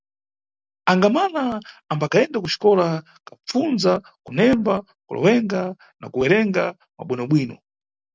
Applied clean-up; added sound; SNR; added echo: none; none; none; none.